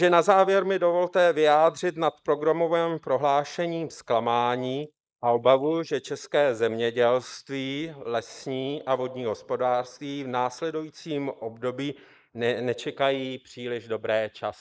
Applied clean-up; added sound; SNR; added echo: neural mask model Resemble Enhance denoiser.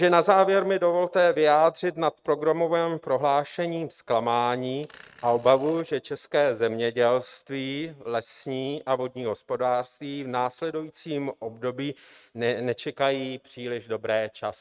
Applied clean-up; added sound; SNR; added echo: neural mask model RNNoise.